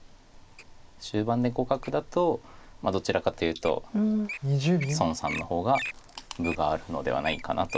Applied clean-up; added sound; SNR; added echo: neural mask model Resemble Enhance denoiser.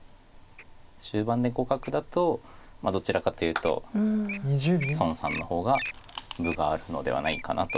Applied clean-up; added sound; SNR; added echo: none; Wild animals; 13 dB; none.